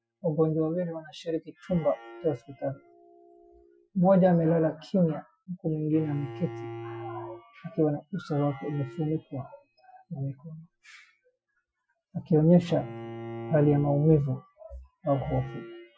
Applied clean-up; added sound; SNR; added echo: classical method Wiener filter.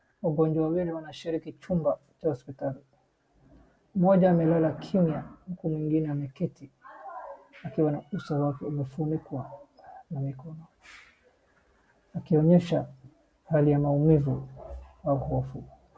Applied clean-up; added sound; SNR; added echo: none; none; none; none.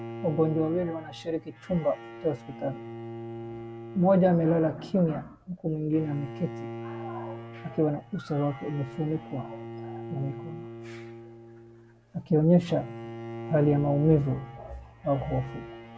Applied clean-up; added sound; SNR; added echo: none; Bowed string instrument; 13 dB; none.